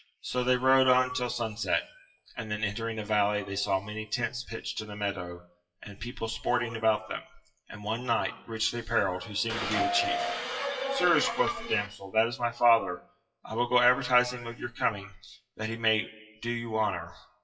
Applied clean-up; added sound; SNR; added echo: classical method WPE with log-MMSE.